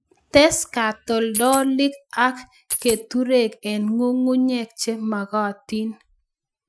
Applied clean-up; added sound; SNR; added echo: classical method Wiener filter.